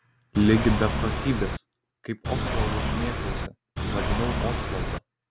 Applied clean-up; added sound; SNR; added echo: none; Engine / Car; -2 dB; none.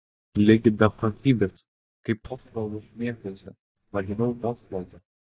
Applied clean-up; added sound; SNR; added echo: neural mask model DeepFilterNet 3.